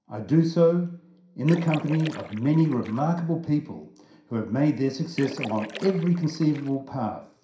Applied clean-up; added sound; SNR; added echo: none; Splash, splatter; 15 dB; reverberation time 0.5 s.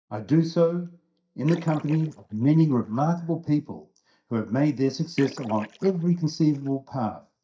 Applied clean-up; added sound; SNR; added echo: neural mask model DeepFilterNet 3.